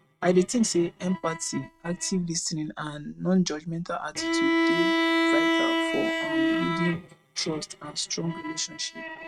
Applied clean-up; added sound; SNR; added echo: neural mask model RNNoise.